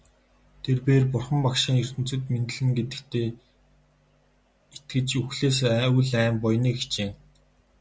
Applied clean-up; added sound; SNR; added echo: none; none; none; none.